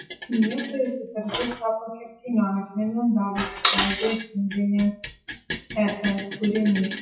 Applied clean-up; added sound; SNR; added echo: classical method WPE with log-MMSE.